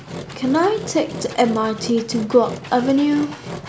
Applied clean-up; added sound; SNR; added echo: none; Engine; 13 dB; none.